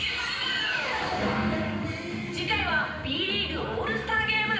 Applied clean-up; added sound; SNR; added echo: none; none; none; reverberation time 0.9 s.